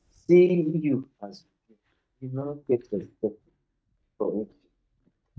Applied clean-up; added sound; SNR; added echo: neural mask model DeepFilterNet 3.